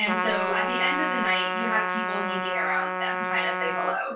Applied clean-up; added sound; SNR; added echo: none; Trumpet; -1 dB; reverberation time 0.2 s.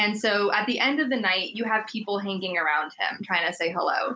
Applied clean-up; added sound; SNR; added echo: none; none; none; none.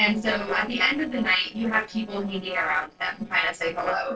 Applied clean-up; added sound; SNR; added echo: neural separator model SepFormer DNS4.